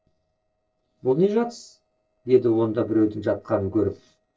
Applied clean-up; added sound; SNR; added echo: neural separator model SepFormer DNS4.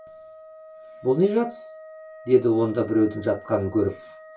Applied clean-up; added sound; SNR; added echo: none; Wind instrument, woodwind instrument; 19 dB; reverberation time 0.2 s.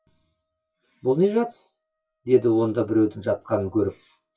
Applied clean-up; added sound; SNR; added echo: classical method WPE with log-MMSE.